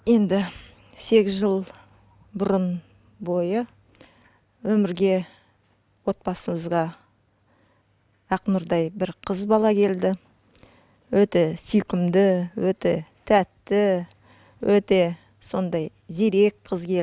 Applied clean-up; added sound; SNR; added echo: none; none; none; none.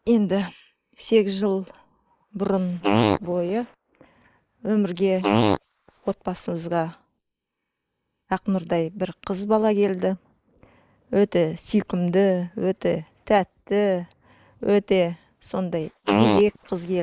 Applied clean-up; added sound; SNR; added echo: neural mask model Resemble Enhance denoiser.